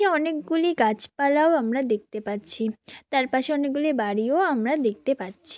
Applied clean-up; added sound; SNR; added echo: none; none; none; none.